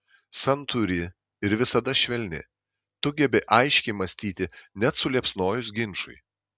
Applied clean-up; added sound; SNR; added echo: none; none; none; none.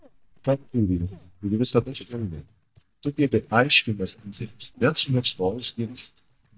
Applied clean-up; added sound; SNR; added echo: neural mask model DeepFilterNet 3.